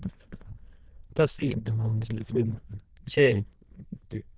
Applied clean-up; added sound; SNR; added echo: neural diffusion model UNIVERSE++.